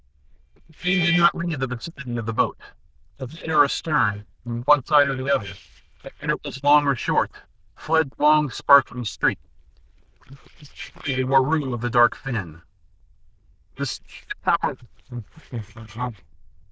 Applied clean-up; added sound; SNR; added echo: neural diffusion model UNIVERSE++.